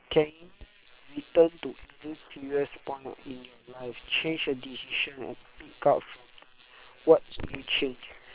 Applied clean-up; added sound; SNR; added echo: neural separator model SepFormer WHAM!.